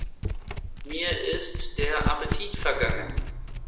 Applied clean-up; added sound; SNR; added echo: none; Domestic sounds, home sounds; -1 dB; reverberation time 0.8 s.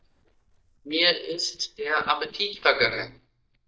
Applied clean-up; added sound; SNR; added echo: neural mask model DeepFilterNet 3.